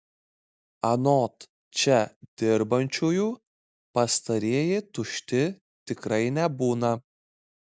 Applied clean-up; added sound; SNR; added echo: none; none; none; none.